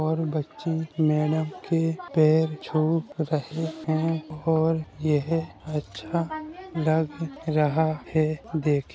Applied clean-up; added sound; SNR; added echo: none; none; none; none.